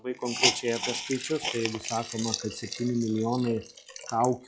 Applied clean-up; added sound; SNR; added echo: classical method log-MMSE.